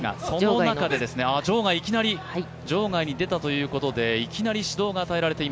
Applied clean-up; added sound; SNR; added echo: none; Guitar; 16 dB; none.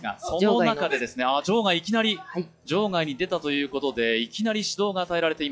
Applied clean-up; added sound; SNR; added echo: classical method log-MMSE.